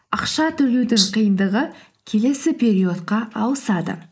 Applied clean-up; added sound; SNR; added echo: neural mask model Resemble Enhance denoiser.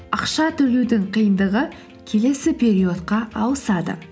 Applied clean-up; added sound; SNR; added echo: none; none; none; none.